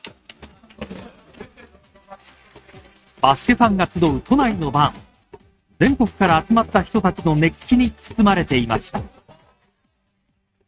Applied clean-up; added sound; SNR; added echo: neural mask model RNNoise.